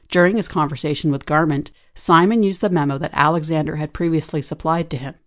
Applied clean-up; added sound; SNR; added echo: none; none; none; none.